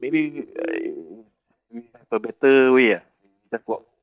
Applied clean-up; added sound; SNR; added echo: neural mask model DeepFilterNet 3.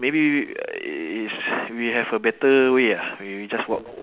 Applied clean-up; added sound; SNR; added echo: none; none; none; none.